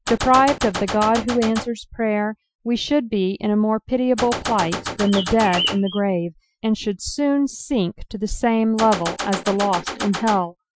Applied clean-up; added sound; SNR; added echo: classical method Wiener filter.